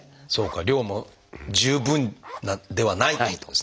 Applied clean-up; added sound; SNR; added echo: none; Zipper (clothing); 17 dB; none.